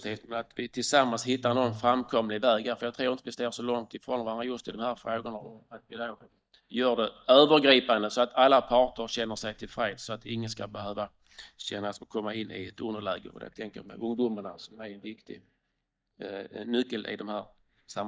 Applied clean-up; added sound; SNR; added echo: neural mask model DeepFilterNet 3.